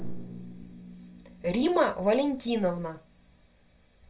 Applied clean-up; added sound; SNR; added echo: none; Drum; 18 dB; reverberation time 0.2 s.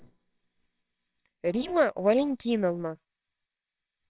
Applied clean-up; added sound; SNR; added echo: neural separator model SepFormer WHAMR!.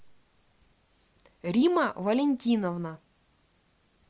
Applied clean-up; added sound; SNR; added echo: none; none; none; none.